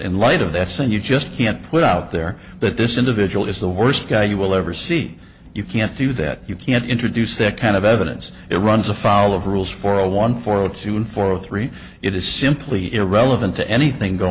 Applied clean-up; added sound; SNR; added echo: none; none; none; none.